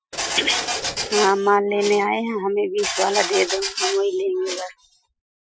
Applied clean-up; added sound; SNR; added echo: classical method Wiener filter.